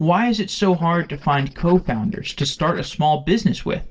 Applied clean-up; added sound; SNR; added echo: neural separator model SepFormer DNS4.